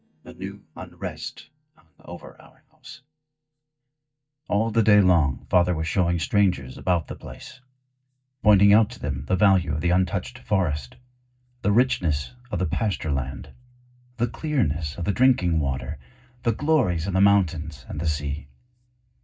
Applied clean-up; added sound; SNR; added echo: neural mask model DeepFilterNet 3.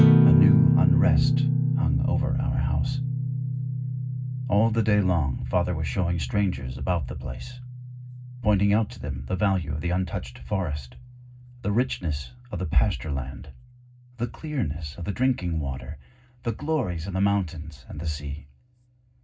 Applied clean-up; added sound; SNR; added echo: none; Guitar; 1 dB; reverberation time 0.4 s.